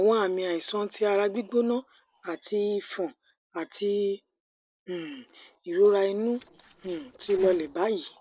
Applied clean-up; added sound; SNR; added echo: neural separator model SepFormer DNS4.